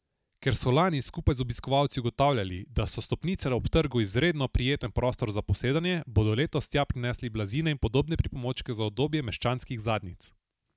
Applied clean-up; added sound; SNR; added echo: none; none; none; none.